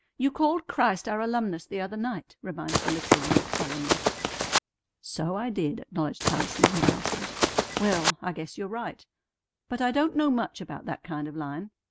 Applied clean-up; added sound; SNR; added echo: none; Run; -4 dB; none.